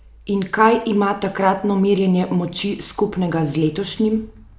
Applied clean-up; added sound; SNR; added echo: none; none; none; none.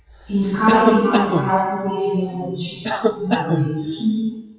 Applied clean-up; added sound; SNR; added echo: classical method WPE with log-MMSE.